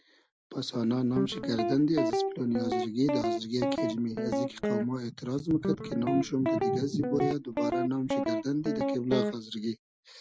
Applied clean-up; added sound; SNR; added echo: none; Guitar; 0 dB; none.